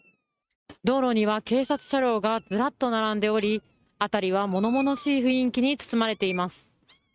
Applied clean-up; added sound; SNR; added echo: neural mask model RNNoise.